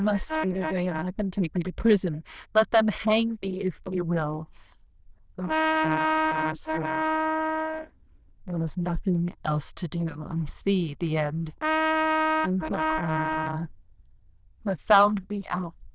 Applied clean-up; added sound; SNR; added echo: neural diffusion model UNIVERSE++.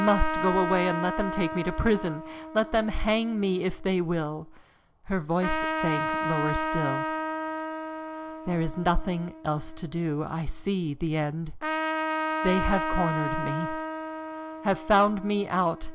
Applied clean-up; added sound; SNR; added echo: none; Trumpet; 5 dB; none.